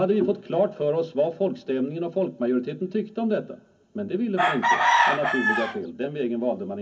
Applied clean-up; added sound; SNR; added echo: none; Chicken, rooster; -2 dB; reverberation time 0.3 s.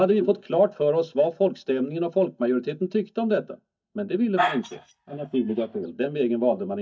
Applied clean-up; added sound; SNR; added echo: neural mask model DeepFilterNet 3.